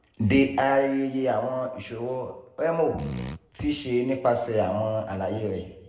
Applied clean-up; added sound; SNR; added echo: none; Fart; 9 dB; reverberation time 0.7 s.